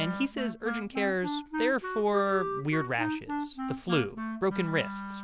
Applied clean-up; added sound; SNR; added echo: none; Wind instrument, woodwind instrument; 4 dB; none.